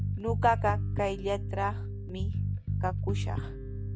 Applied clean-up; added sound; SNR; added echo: none; Bass guitar; -1 dB; none.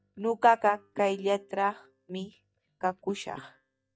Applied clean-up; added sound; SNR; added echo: neural mask model DeepFilterNet 3.